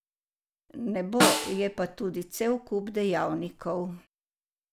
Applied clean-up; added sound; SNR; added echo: none; Snare drum; 1 dB; none.